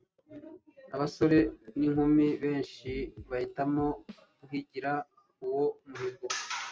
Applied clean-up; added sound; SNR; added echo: neural mask model RNNoise.